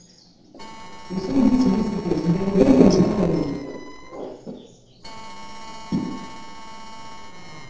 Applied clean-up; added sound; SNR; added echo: neural separator model SepFormer DNS4.